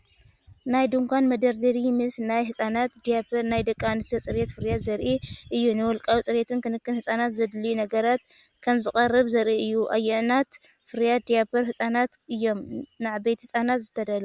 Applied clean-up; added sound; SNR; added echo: none; none; none; none.